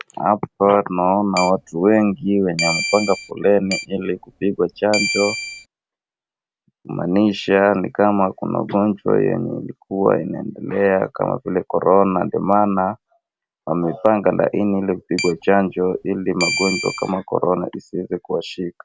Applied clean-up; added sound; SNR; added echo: none; Keyboard (musical); 8 dB; none.